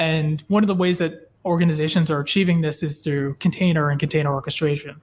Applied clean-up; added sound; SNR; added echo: none; none; none; none.